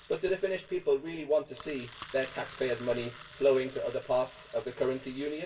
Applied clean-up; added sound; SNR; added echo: none; Engine; 19 dB; reverberation time 0.2 s.